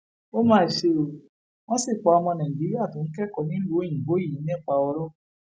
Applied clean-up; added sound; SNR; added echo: none; none; none; none.